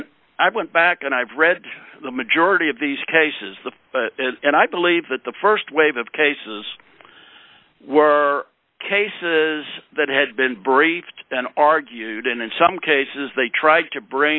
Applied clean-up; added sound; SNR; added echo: none; none; none; none.